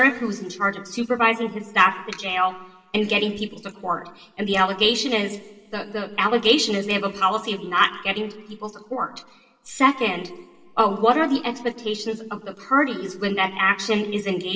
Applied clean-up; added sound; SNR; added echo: none; none; none; reverberation time 1.5 s.